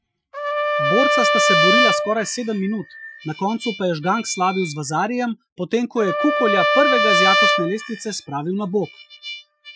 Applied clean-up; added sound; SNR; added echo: classical method Wiener filter.